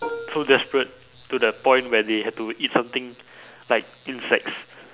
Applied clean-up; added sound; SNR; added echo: none; Plucked string instrument; 13 dB; none.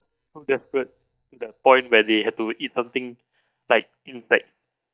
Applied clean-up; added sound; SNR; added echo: neural mask model DeepFilterNet 3.